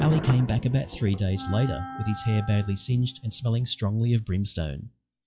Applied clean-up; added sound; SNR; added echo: classical method log-MMSE.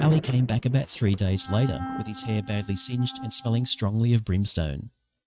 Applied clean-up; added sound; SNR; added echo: neural mask model RNNoise.